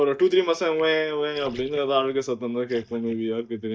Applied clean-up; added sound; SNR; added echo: neural mask model DeepFilterNet 3.